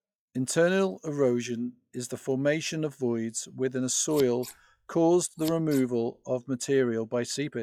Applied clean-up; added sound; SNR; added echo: classical method log-MMSE.